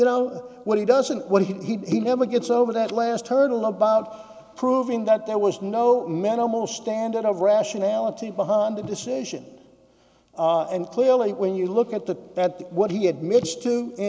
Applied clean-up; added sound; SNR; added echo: none; none; none; none.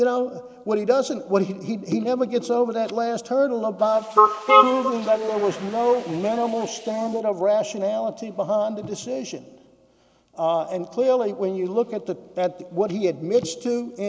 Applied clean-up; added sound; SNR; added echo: neural mask model Resemble Enhance denoiser.